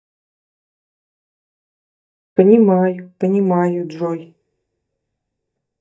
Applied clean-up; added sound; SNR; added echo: neural mask model DeepFilterNet 3.